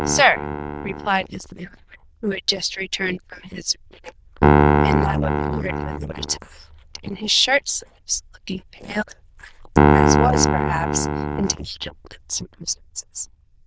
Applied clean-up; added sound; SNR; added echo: neural diffusion model UNIVERSE++.